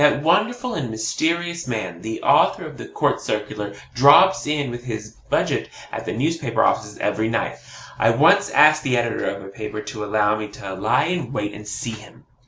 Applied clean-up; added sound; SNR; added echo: none; none; none; none.